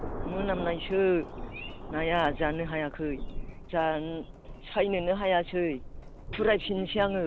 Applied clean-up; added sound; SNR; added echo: none; Thunder; 9 dB; none.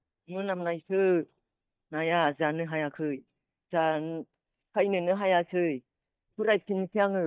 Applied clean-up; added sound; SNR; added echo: neural mask model DeepFilterNet 3.